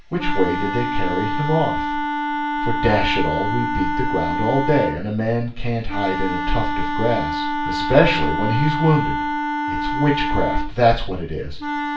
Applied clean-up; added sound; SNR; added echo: none; Wind instrument, woodwind instrument; 3 dB; reverberation time 0.4 s.